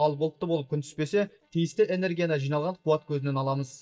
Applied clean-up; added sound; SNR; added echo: neural mask model DeepFilterNet 3.